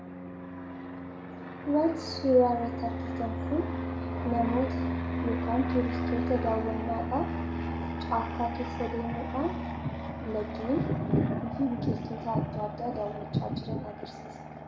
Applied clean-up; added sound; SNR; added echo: none; Fixed-wing aircraft, airplane; 2 dB; reverberation time 0.5 s.